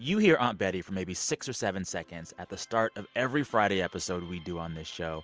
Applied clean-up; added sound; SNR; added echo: none; none; none; none.